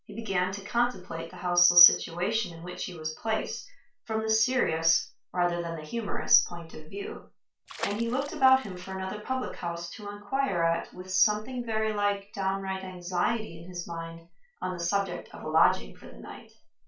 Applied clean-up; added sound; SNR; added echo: none; Water / Splash, splatter; 12 dB; reverberation time 0.2 s.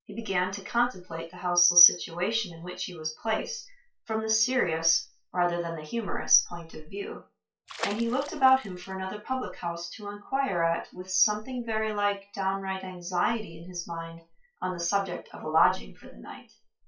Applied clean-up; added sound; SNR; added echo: classical method WPE with log-MMSE.